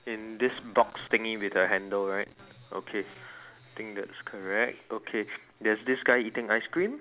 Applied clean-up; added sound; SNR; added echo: none; none; none; none.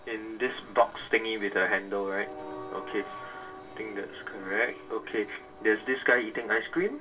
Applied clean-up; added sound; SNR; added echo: none; Train; 15 dB; reverberation time 0.2 s.